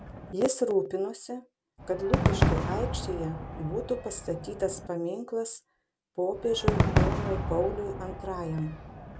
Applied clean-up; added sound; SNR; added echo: none; Crowd / Cheering / Fireworks; 0 dB; none.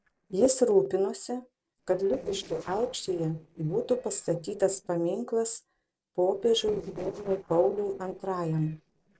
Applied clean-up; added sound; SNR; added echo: neural separator model SepFormer DNS4.